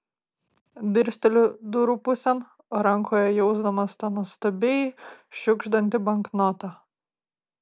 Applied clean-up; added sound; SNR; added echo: none; none; none; none.